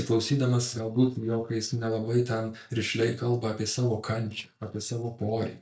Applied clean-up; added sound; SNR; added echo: neural mask model DeepFilterNet 3.